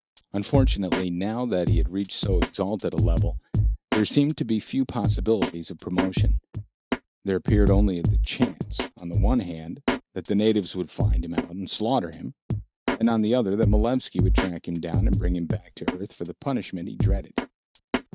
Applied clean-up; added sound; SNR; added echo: neural mask model RNNoise.